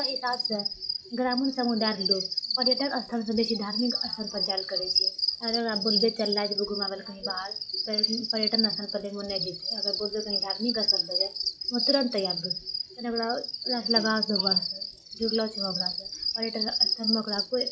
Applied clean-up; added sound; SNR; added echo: classical method log-MMSE.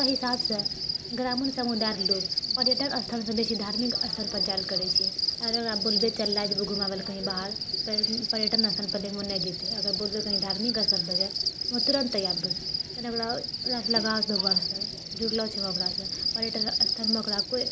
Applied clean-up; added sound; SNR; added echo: none; Cricket; -3 dB; none.